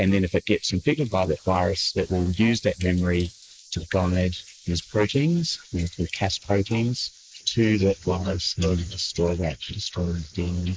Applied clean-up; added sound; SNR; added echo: neural mask model Resemble Enhance denoiser.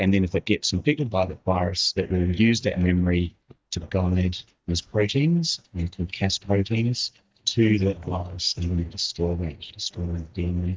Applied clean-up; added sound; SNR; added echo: neural mask model DeepFilterNet 3.